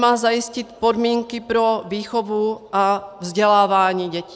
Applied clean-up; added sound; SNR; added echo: none; none; none; none.